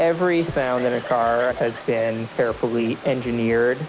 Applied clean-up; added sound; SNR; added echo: none; Cough + Stream / Liquid; 15 dB; none.